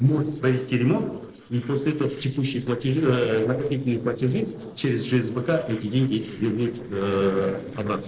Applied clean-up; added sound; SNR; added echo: neural separator model SepFormer DNS4.